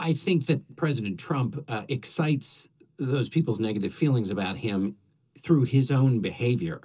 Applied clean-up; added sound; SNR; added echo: none; none; none; reverberation time 0.2 s.